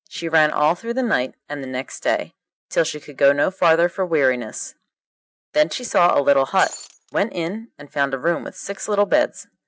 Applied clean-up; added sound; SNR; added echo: none; Shatter; 15 dB; none.